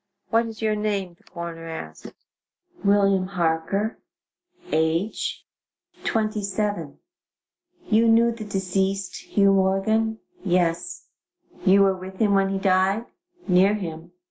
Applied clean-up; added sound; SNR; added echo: none; none; none; none.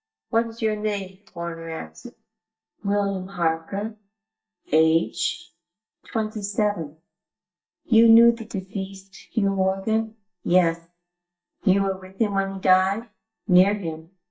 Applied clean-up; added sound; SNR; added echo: neural mask model DeepFilterNet 3.